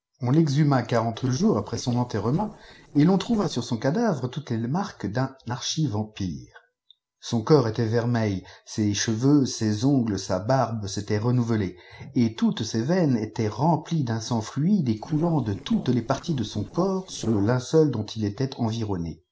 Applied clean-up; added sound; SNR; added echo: neural separator model SepFormer DNS4.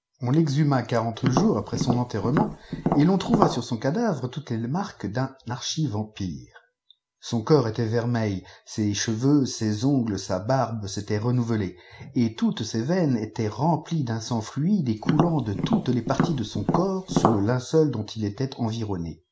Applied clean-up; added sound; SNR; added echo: none; Tap; 1 dB; none.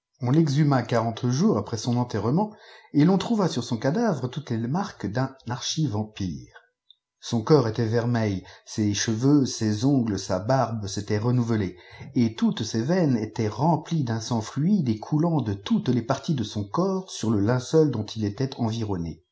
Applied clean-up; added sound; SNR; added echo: none; none; none; none.